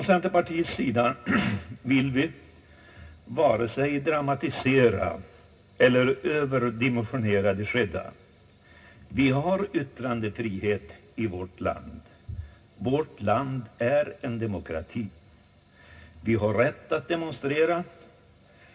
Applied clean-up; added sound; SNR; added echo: none; none; none; reverberation time 0.4 s.